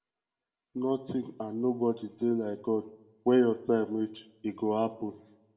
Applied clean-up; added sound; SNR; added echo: none; none; none; reverberation time 0.4 s.